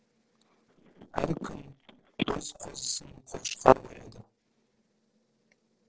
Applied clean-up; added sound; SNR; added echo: neural separator model SepFormer DNS4.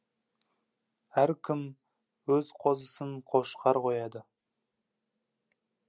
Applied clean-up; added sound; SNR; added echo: none; none; none; none.